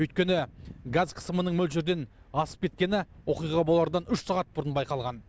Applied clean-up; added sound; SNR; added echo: none; none; none; none.